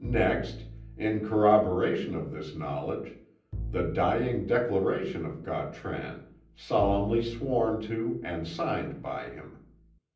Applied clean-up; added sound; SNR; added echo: none; Bowed string instrument; 13 dB; reverberation time 0.6 s.